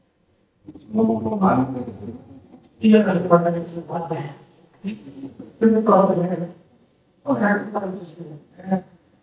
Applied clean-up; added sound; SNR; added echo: neural mask model DeepFilterNet 3.